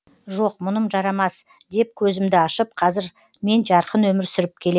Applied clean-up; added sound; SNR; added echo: none; none; none; none.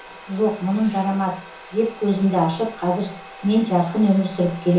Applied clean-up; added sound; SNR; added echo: none; Domestic sounds, home sounds; 19 dB; reverberation time 0.7 s.